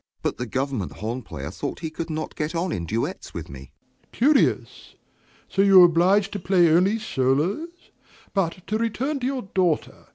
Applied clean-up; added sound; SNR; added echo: none; none; none; none.